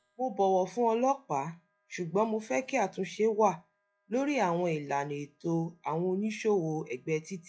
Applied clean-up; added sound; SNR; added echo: classical method log-MMSE.